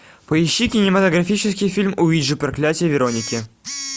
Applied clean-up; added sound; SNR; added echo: none; none; none; none.